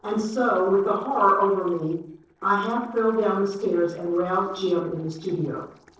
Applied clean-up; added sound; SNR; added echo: neural separator model SepFormer DNS4.